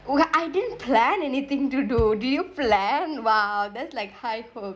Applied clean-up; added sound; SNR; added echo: none; none; none; none.